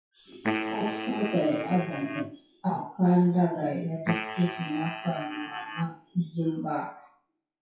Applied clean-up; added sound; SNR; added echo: classical method WPE with log-MMSE.